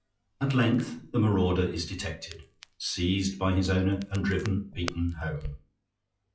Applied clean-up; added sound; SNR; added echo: classical method WPE with log-MMSE.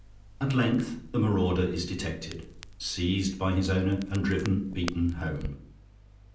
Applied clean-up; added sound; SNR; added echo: none; Crackle; 16 dB; reverberation time 0.6 s.